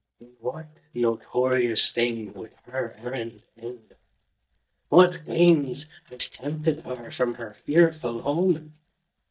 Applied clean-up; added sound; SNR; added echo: neural mask model DeepFilterNet 3.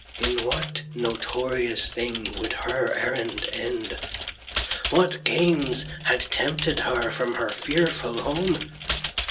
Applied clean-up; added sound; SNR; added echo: none; Computer keyboard; 7 dB; reverberation time 0.2 s.